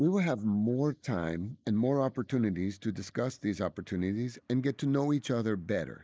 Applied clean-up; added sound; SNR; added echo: neural mask model Resemble Enhance denoiser.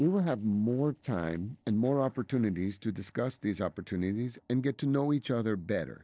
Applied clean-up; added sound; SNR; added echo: neural separator model SepFormer DNS4.